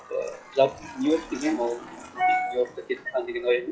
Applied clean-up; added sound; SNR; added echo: classical method log-MMSE.